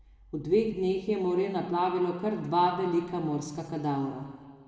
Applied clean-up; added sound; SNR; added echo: none; none; none; reverberation time 1.6 s.